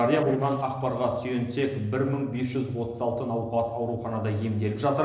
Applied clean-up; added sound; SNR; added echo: neural separator model SepFormer DNS4.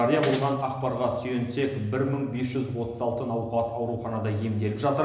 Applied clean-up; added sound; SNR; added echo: none; Shatter / Crushing; 15 dB; reverberation time 1.0 s.